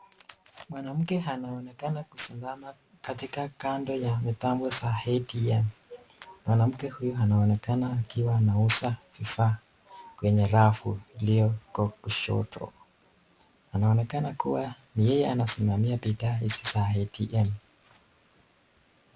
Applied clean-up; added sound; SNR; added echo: none; none; none; none.